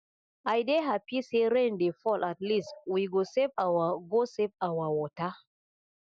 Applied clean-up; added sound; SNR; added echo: none; none; none; none.